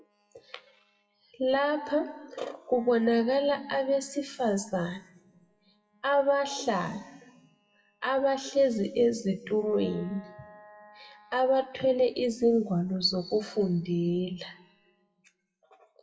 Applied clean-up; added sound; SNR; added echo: classical method WPE with log-MMSE.